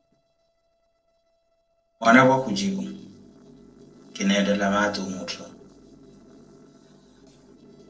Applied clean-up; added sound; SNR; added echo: neural separator model SepFormer DNS4.